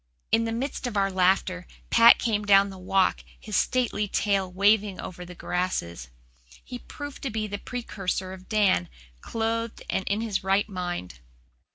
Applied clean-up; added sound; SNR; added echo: none; none; none; none.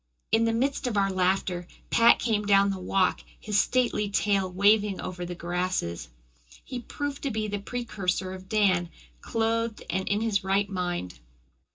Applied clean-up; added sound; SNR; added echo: none; none; none; reverberation time 0.2 s.